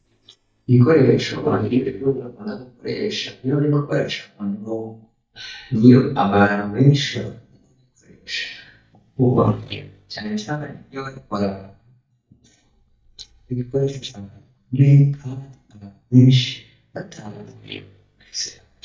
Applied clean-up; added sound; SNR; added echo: neural mask model DeepFilterNet 3.